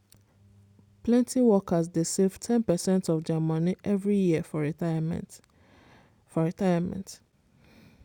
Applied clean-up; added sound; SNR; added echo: none; none; none; none.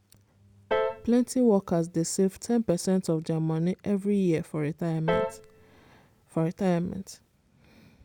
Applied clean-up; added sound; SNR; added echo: none; Piano; 8 dB; none.